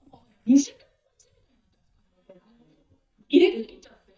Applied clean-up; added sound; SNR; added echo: neural mask model DeepFilterNet 3.